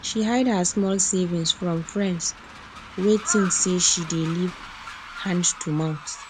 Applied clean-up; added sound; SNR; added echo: none; Crow + Train; 14 dB; none.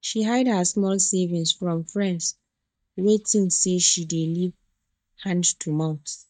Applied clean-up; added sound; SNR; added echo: neural mask model DeepFilterNet 3.